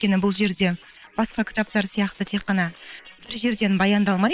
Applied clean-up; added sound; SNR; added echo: neural separator model SepFormer WHAM!.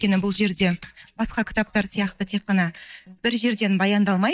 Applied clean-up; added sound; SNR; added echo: neural mask model DeepFilterNet 3.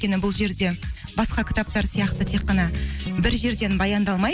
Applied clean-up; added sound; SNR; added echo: none; Piano; 6 dB; none.